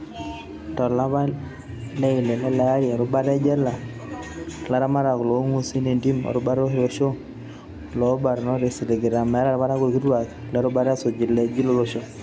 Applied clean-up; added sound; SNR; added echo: none; none; none; none.